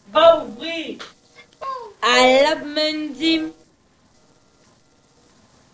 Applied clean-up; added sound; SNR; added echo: neural separator model SepFormer DNS4.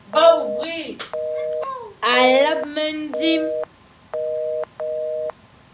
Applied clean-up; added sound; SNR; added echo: none; Telephone; 5 dB; none.